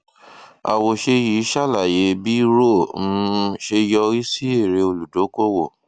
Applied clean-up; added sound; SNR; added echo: none; none; none; none.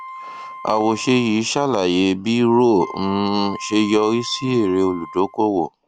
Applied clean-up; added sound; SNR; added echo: none; Wind instrument, woodwind instrument; 17 dB; none.